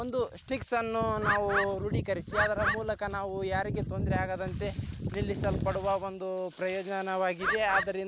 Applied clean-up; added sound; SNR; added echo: none; Bird; 1 dB; none.